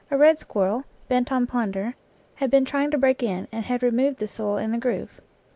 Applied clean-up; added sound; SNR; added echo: none; none; none; none.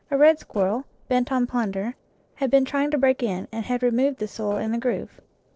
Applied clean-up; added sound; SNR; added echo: neural separator model SepFormer DNS4.